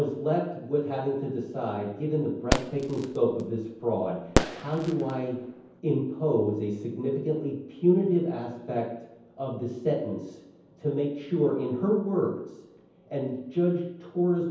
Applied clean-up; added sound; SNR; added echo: none; Fireworks; 3 dB; reverberation time 0.9 s.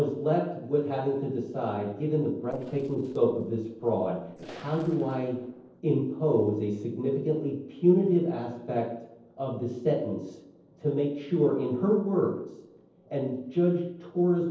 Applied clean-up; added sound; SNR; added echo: neural separator model SepFormer DNS4.